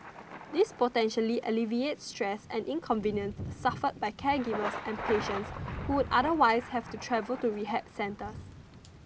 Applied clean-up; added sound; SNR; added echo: none; Thunder / Rain + Thunder; 11 dB; none.